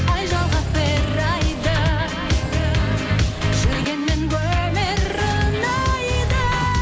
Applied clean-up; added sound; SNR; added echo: none; Engine / Mechanisms; 8 dB; none.